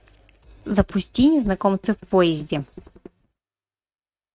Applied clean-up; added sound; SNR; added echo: neural mask model RNNoise.